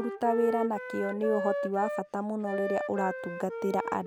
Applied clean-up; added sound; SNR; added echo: none; Wind instrument, woodwind instrument; 5 dB; none.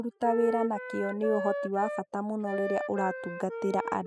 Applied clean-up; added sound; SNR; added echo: classical method spectral subtraction.